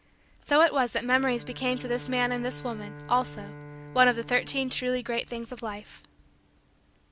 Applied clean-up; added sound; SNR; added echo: none; Bowed string instrument; 16 dB; none.